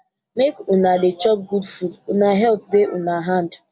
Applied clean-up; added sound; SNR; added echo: none; none; none; none.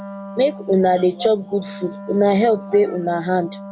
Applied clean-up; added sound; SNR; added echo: none; Wind instrument, woodwind instrument; 15 dB; none.